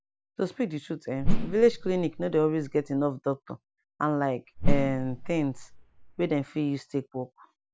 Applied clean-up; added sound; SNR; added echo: none; Whoosh, swoosh, swish; -2 dB; none.